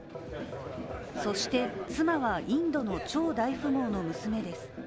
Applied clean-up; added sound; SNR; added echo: none; none; none; none.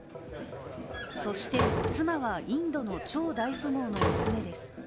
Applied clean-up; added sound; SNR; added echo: none; Slam; 2 dB; none.